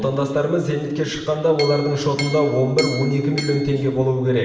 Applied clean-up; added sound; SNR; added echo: none; Chink, clink; 12 dB; reverberation time 1.2 s.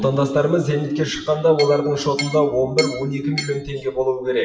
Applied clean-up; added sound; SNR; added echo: classical method WPE with log-MMSE.